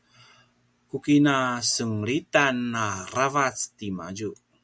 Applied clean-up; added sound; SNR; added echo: none; none; none; none.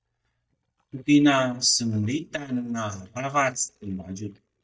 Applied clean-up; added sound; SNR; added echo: neural mask model DeepFilterNet 3.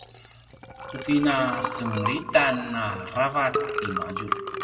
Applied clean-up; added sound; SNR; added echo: none; Liquid; 5 dB; reverberation time 1.3 s.